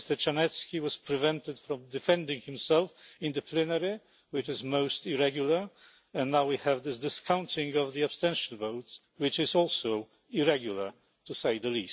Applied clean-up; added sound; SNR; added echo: none; none; none; none.